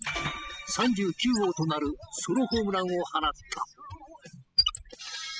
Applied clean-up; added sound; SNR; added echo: classical method spectral subtraction.